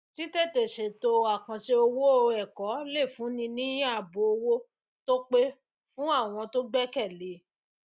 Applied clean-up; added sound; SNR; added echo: none; none; none; none.